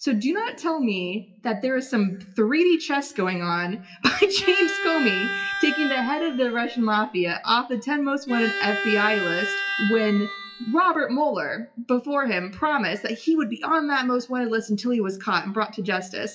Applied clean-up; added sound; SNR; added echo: classical method WPE with log-MMSE.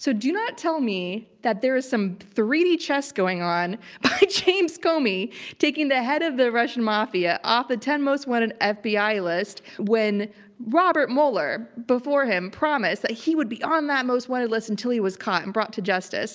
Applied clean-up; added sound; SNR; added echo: none; none; none; none.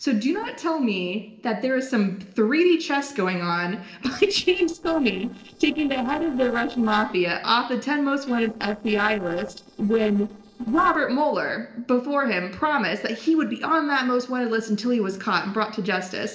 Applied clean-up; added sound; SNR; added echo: neural separator model SepFormer DNS4.